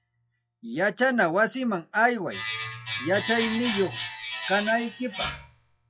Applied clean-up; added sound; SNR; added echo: classical method log-MMSE.